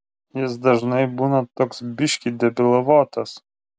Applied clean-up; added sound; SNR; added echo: none; none; none; none.